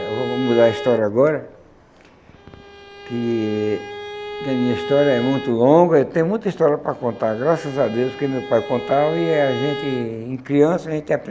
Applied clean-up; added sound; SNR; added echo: none; Bowed string instrument; 12 dB; none.